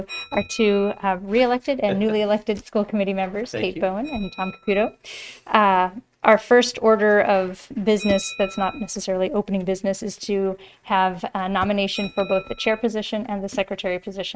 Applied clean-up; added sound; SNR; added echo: neural mask model RNNoise.